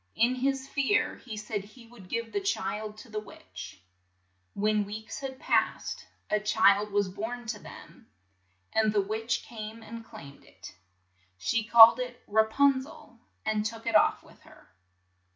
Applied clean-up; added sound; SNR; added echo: none; none; none; none.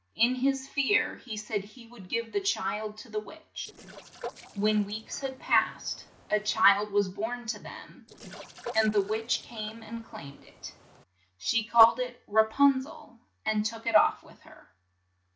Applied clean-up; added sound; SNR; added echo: neural separator model SepFormer DNS4.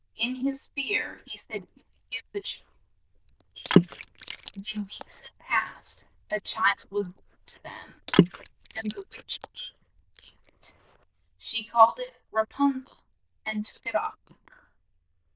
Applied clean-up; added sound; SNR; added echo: neural diffusion model UNIVERSE++.